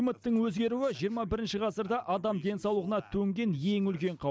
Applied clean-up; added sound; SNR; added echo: none; none; none; none.